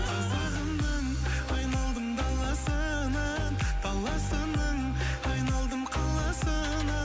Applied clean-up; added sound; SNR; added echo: none; Wind instrument, woodwind instrument; 18 dB; none.